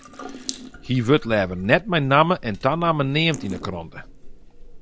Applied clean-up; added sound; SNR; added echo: none; Drip / Sink (filling or washing) / Water tap, faucet; 15 dB; none.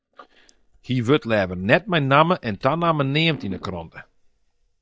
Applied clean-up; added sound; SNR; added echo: neural mask model DeepFilterNet 3.